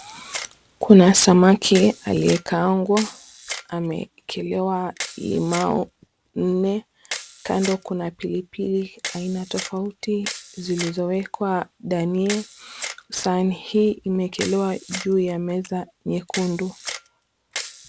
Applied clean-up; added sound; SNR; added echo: none; Camera; 15 dB; none.